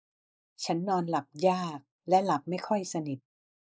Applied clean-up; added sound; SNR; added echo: neural mask model Resemble Enhance denoiser.